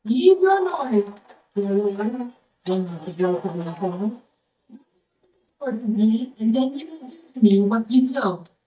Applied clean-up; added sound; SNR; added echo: neural mask model DeepFilterNet 3.